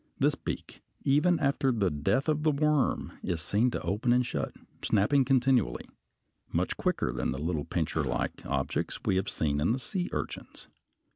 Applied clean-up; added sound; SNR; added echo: none; Gasp; 19 dB; none.